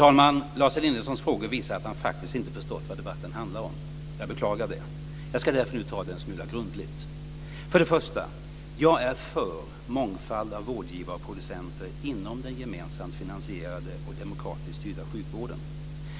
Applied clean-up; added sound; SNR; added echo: none; none; none; none.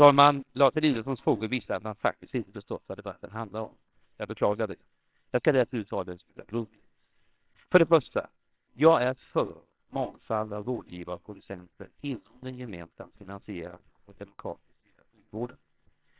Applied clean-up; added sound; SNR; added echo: neural separator model SepFormer WHAMR!.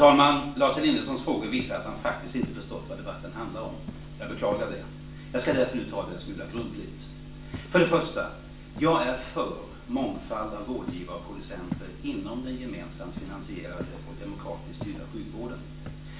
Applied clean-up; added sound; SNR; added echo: none; Walk, footsteps; 16 dB; reverberation time 0.4 s.